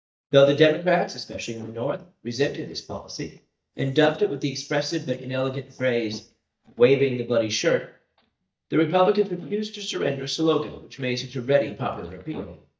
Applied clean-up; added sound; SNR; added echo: neural mask model DeepFilterNet 3.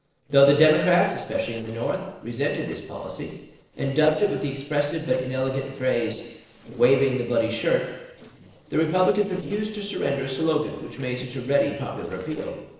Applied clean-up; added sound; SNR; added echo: neural separator model SepFormer DNS4.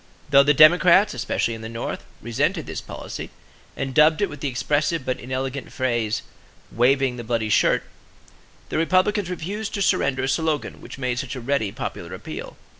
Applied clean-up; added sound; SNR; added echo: none; none; none; none.